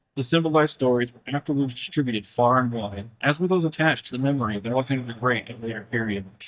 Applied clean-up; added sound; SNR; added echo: neural mask model DeepFilterNet 3.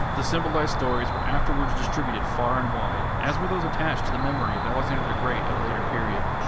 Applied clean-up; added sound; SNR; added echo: none; Cricket + Alarm; -5 dB; none.